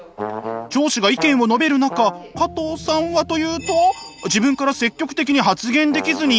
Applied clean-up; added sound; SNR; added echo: none; none; none; none.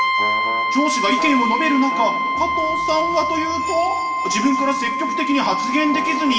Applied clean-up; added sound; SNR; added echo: none; Brass instrument; 0 dB; reverberation time 2.2 s.